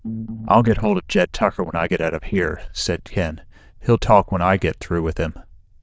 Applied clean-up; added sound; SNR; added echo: neural diffusion model UNIVERSE++.